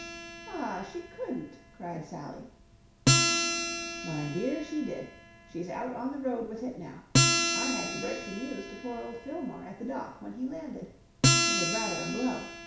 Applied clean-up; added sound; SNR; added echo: none; Acoustic guitar; -5 dB; reverberation time 0.6 s.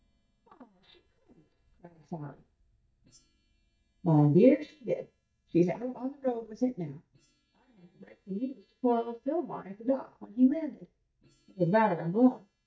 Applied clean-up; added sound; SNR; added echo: neural mask model DeepFilterNet 3.